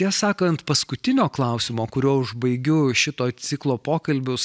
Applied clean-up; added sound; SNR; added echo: none; none; none; none.